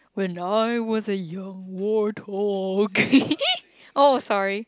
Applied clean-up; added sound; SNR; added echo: none; none; none; none.